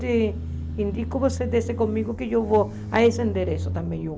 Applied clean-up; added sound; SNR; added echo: none; Motorcycle; 6 dB; none.